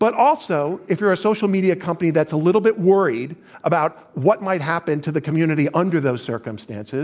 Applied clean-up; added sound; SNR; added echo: none; none; none; none.